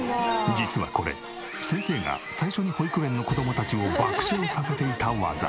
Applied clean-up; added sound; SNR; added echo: none; none; none; none.